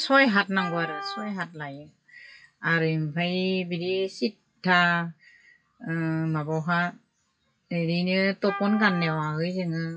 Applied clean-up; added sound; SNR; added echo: classical method WPE with log-MMSE.